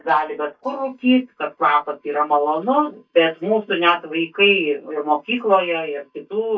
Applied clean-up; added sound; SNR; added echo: neural mask model DeepFilterNet 3.